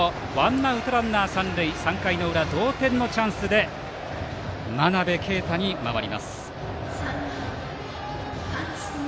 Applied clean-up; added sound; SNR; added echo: none; none; none; none.